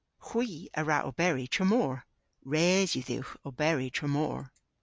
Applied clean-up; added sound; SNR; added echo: none; none; none; none.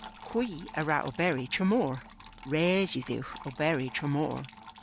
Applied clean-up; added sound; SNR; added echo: none; Trickle, dribble / Water tap, faucet; 17 dB; none.